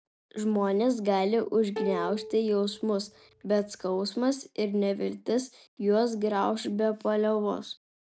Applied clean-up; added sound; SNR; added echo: none; Plucked string instrument; 11 dB; none.